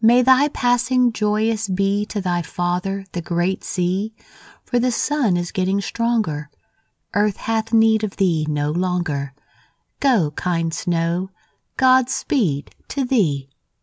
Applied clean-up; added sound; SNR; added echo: none; none; none; none.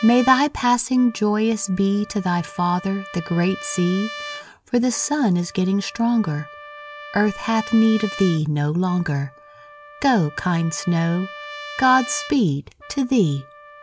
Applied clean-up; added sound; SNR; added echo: none; Trumpet; 16 dB; none.